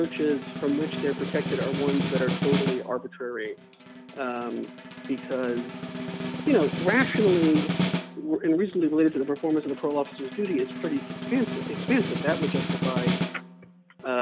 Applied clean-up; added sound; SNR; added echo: none; Snare drum; 4 dB; none.